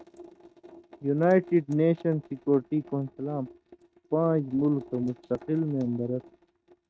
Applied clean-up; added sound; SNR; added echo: neural mask model RNNoise.